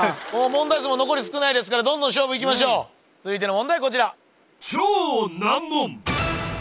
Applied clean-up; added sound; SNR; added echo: none; Telephone; 14 dB; none.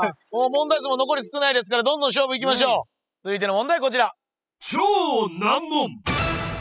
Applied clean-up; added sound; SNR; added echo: classical method spectral subtraction.